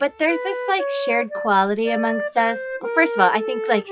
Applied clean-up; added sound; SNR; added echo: classical method WPE with log-MMSE.